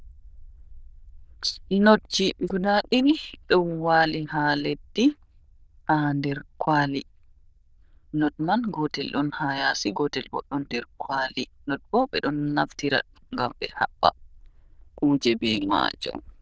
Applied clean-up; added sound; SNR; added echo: neural diffusion model UNIVERSE++.